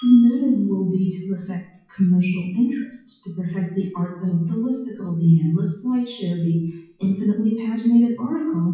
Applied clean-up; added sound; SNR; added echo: classical method WPE with log-MMSE.